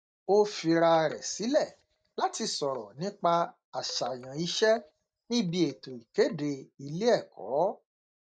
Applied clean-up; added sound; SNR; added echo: neural mask model DeepFilterNet 3.